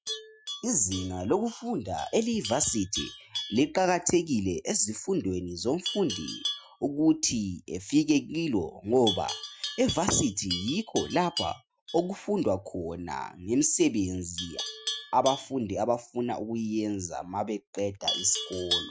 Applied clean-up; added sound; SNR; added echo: classical method Wiener filter.